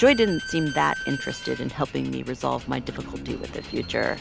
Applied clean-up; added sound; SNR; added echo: none; Squeak / Slam; 11 dB; none.